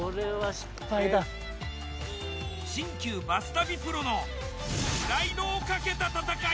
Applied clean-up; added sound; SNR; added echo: none; none; none; none.